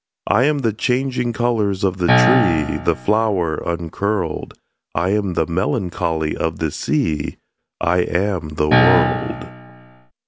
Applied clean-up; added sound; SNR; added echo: none; Piano; -1 dB; none.